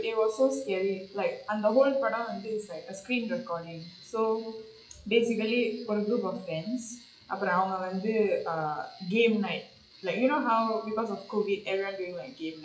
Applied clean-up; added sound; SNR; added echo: classical method WPE with log-MMSE.